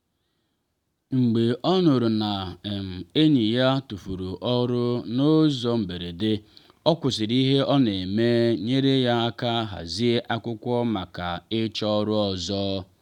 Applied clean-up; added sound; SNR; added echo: none; none; none; none.